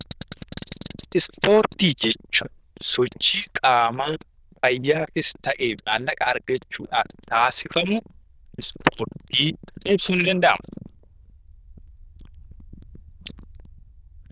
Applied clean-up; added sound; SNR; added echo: neural diffusion model UNIVERSE++.